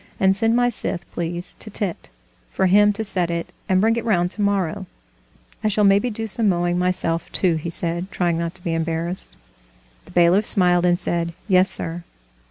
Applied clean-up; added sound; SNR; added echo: none; none; none; none.